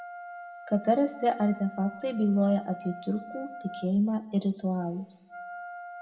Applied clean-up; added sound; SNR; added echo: none; Wind instrument, woodwind instrument; 15 dB; reverberation time 0.8 s.